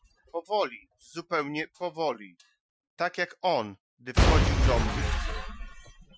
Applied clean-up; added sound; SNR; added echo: classical method Wiener filter.